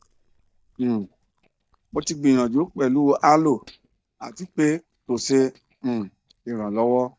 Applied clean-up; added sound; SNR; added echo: neural mask model DeepFilterNet 3.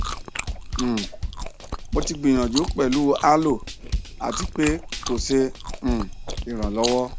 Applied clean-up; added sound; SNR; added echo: none; Chewing, mastication + Drum / Drum kit; 6 dB; none.